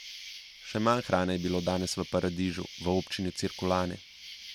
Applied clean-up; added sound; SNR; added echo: none; Insect; 15 dB; none.